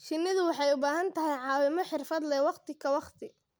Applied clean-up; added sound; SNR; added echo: none; none; none; none.